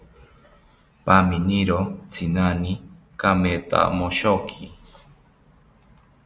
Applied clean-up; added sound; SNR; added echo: none; none; none; none.